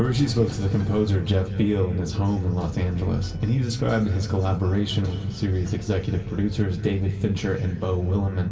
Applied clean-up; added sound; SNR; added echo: none; none; none; reverberation time 2.4 s.